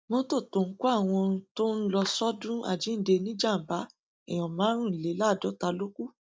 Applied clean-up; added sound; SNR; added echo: neural mask model DeepFilterNet 3.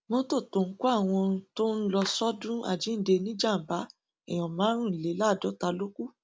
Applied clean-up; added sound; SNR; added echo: none; Clapping; 18 dB; none.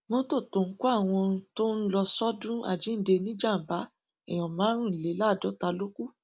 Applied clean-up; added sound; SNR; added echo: none; none; none; none.